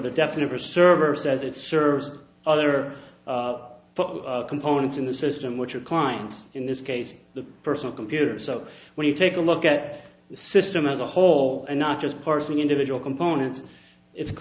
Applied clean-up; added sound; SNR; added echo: none; none; none; none.